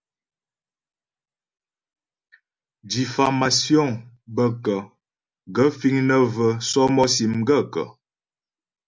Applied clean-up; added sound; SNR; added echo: none; none; none; none.